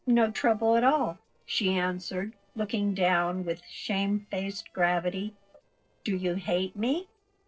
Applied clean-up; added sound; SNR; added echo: neural separator model SepFormer DNS4.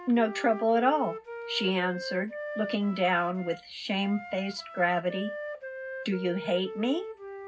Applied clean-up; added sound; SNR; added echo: none; Wind instrument, woodwind instrument; 10 dB; reverberation time 0.4 s.